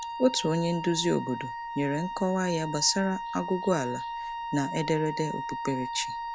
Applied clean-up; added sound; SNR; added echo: none; Wind instrument, woodwind instrument; 6 dB; none.